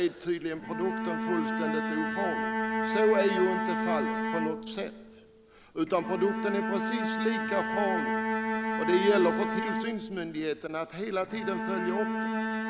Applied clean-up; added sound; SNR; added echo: none; Bowed string instrument; 1 dB; none.